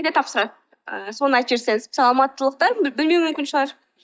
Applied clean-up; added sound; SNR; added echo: neural mask model DeepFilterNet 3.